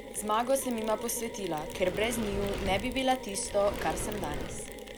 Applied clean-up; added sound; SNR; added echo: none; Sliding door + Mechanisms; 6 dB; none.